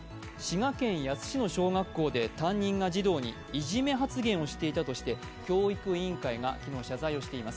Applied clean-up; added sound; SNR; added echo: none; none; none; none.